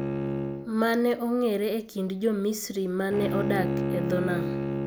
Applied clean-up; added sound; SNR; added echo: none; Bowed string instrument; 3 dB; none.